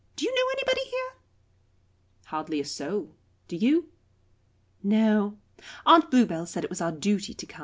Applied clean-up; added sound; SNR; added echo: none; none; none; none.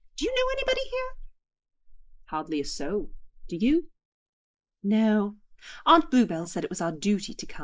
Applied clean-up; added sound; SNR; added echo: neural mask model Resemble Enhance denoiser.